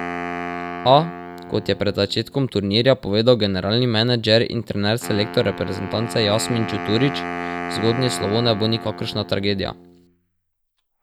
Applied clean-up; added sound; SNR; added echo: none; Wind instrument, woodwind instrument; 11 dB; none.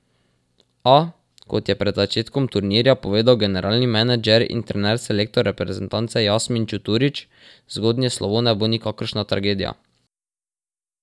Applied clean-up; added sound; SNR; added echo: none; none; none; none.